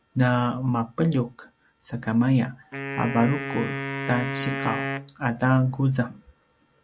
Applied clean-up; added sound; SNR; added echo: none; Wind instrument, woodwind instrument; 7 dB; none.